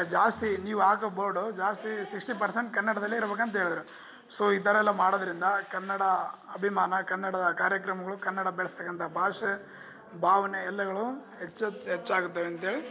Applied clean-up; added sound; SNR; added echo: none; none; none; none.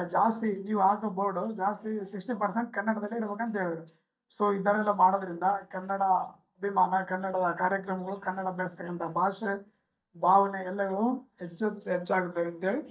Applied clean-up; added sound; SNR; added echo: neural mask model DeepFilterNet 3.